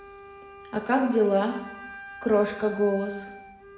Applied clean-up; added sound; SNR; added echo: none; Wind instrument, woodwind instrument; 17 dB; reverberation time 1.0 s.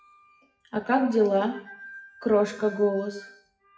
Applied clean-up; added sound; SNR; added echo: classical method WPE with log-MMSE.